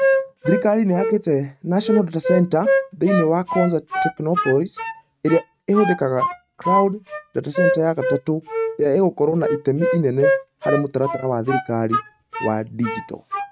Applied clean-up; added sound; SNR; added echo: neural mask model RNNoise.